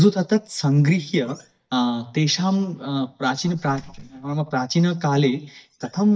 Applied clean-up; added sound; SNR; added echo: neural mask model DeepFilterNet 3.